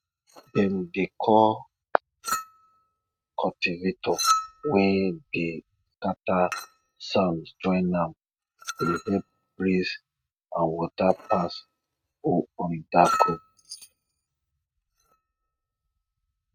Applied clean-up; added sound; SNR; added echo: neural mask model RNNoise.